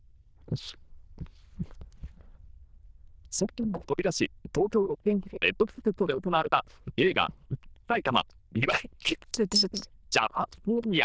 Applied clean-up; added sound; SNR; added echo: neural diffusion model UNIVERSE++.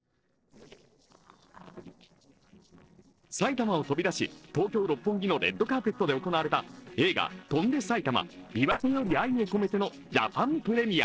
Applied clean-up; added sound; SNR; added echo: neural separator model SepFormer DNS4.